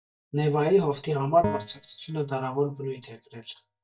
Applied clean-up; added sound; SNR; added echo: neural mask model DeepFilterNet 3.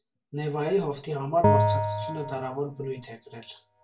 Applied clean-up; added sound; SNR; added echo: none; Bell; -4 dB; reverberation time 0.1 s.